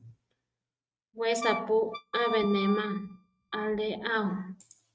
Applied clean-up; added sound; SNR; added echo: neural mask model RNNoise.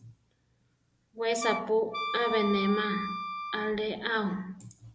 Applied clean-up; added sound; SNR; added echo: none; Wind instrument, woodwind instrument; 5 dB; none.